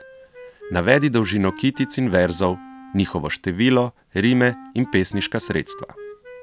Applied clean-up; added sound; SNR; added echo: none; Wind instrument, woodwind instrument; 19 dB; none.